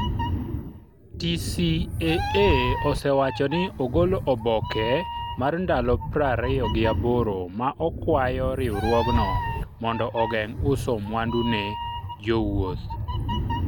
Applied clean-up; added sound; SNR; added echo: none; Meow; 3 dB; none.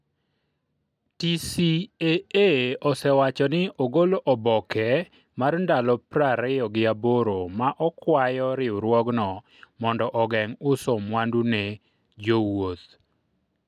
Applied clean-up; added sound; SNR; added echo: none; none; none; none.